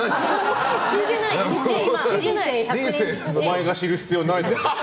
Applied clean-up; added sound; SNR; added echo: none; none; none; none.